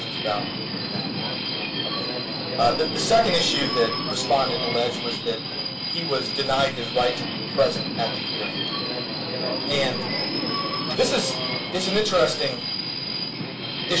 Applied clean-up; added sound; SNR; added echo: none; Subway, metro, underground; 1 dB; reverberation time 0.2 s.